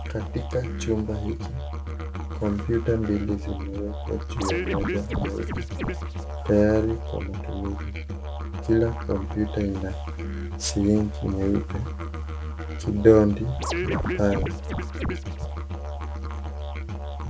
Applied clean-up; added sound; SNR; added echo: none; Musical instrument + Scratching (performance technique); 3 dB; none.